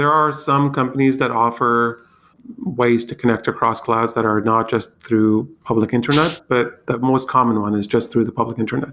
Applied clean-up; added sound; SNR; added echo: none; Rattle (instrument); 11 dB; none.